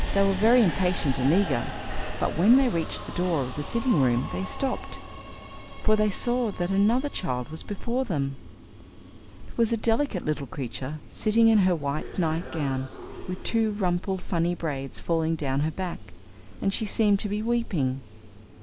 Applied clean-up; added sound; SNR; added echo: none; Subway, metro, underground; 11 dB; none.